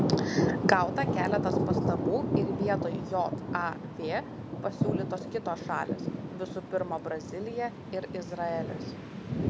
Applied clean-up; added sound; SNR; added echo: none; Thunder; -1 dB; none.